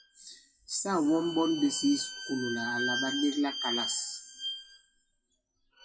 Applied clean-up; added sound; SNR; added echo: classical method WPE with log-MMSE.